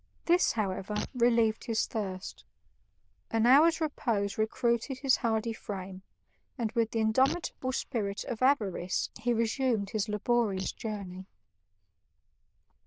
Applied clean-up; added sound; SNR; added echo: neural diffusion model UNIVERSE++.